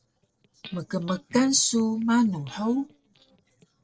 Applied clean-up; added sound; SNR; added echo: neural separator model SepFormer DNS4.